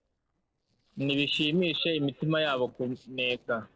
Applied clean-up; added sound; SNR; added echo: neural separator model SepFormer DNS4.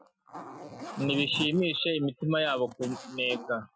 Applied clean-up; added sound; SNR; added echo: classical method Wiener filter.